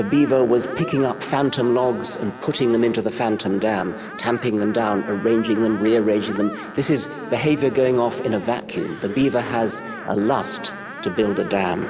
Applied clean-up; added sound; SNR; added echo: none; Screech; 15 dB; none.